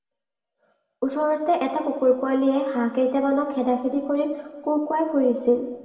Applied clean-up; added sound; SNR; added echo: none; none; none; reverberation time 1.5 s.